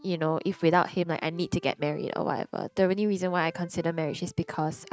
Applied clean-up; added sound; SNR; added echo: neural mask model RNNoise.